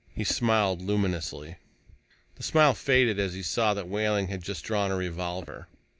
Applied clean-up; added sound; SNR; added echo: none; none; none; none.